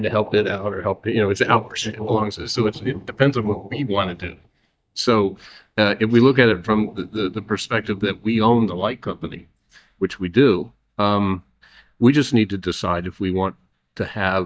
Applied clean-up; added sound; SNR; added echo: neural mask model DeepFilterNet 3.